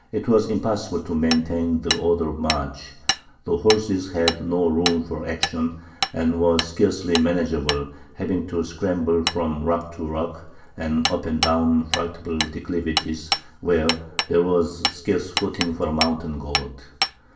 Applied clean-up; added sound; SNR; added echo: none; Hammer; 7 dB; reverberation time 0.8 s.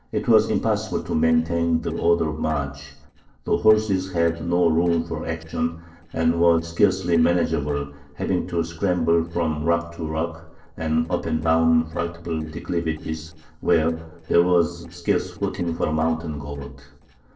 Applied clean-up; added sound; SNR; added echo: neural separator model SepFormer DNS4.